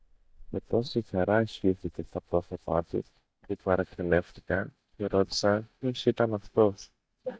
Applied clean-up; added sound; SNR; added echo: neural mask model DeepFilterNet 3.